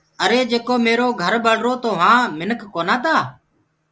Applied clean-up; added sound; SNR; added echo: none; none; none; none.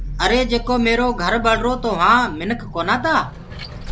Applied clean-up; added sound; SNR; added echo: none; Vehicle; 10 dB; none.